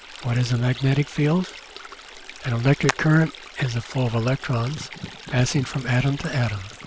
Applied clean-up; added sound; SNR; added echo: none; Hands + Stream; 14 dB; none.